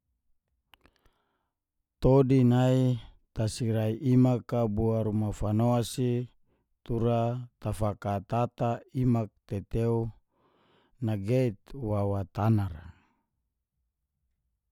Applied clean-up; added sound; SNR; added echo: none; none; none; none.